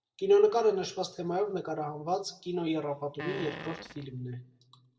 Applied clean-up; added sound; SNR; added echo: none; Fart; 11 dB; reverberation time 0.8 s.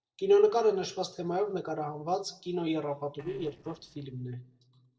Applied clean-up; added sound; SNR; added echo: neural separator model SepFormer DNS4.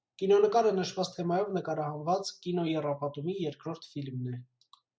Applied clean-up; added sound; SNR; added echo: none; none; none; none.